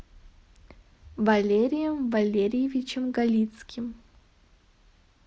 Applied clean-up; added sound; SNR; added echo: none; none; none; none.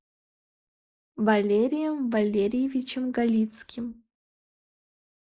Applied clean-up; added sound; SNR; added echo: neural mask model Resemble Enhance denoiser.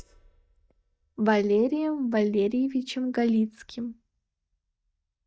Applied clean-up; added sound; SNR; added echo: neural mask model DeepFilterNet 3.